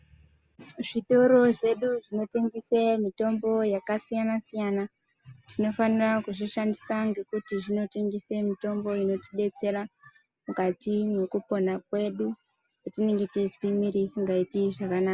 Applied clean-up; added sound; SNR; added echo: none; none; none; none.